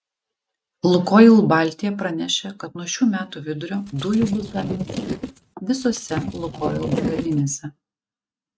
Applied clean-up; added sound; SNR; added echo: neural mask model RNNoise.